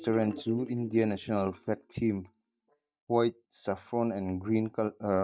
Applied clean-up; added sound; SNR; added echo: neural mask model DeepFilterNet 3.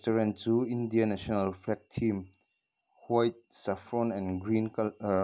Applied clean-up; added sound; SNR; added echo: none; none; none; none.